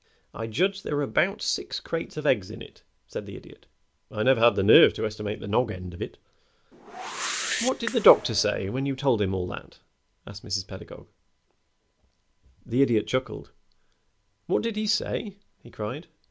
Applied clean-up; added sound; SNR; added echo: none; Whoosh, swoosh, swish; 9 dB; none.